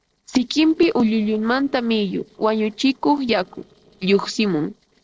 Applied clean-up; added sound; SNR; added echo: neural separator model SepFormer DNS4.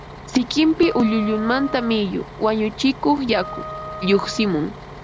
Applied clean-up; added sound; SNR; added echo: none; Bus + Wind instrument, woodwind instrument; 13 dB; none.